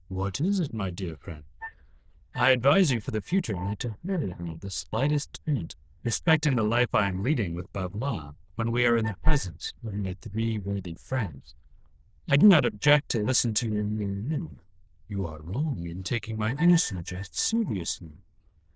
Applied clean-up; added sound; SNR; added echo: neural diffusion model UNIVERSE++.